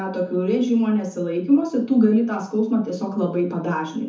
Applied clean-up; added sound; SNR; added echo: none; none; none; reverberation time 0.7 s.